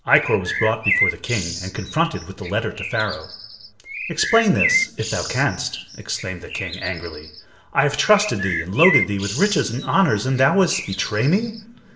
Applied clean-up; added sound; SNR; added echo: none; Bird; 6 dB; reverberation time 0.7 s.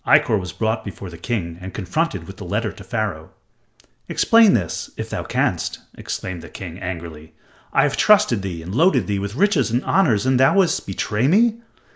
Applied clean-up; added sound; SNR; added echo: none; none; none; none.